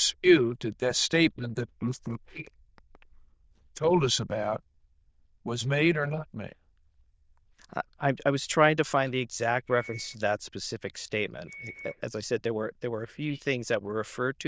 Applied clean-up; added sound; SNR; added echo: neural diffusion model UNIVERSE++.